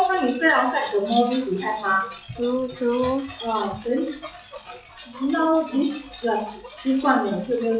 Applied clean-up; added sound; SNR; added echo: classical method log-MMSE.